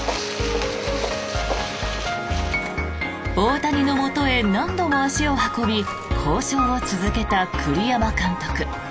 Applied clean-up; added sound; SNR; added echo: none; none; none; none.